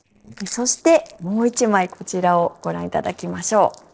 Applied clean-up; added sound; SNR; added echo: neural separator model SepFormer DNS4.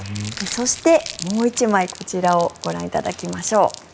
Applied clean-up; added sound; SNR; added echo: none; Crumpling, crinkling + Crushing; 15 dB; none.